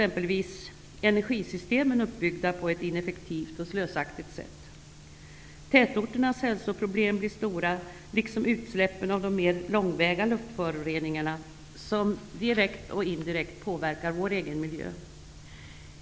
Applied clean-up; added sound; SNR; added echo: none; none; none; none.